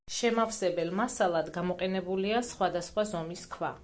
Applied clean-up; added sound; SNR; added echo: none; none; none; none.